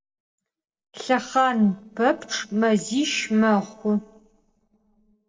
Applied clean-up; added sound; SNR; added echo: neural separator model SepFormer DNS4.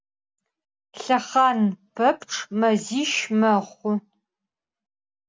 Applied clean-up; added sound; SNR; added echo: none; none; none; none.